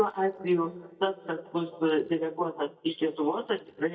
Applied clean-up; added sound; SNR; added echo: neural mask model DeepFilterNet 3.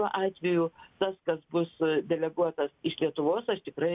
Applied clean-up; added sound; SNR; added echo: none; none; none; none.